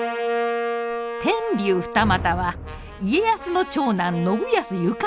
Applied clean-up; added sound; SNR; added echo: none; none; none; none.